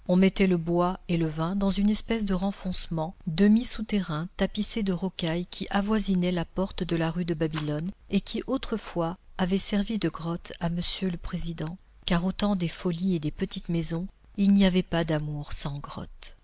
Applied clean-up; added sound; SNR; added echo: none; Rattle; 18 dB; none.